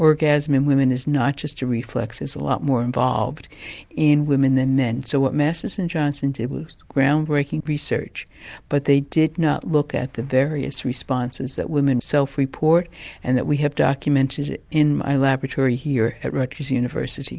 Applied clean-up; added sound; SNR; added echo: none; none; none; none.